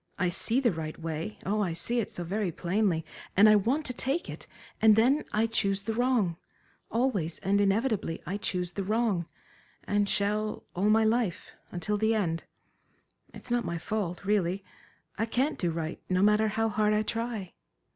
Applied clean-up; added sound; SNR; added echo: none; none; none; none.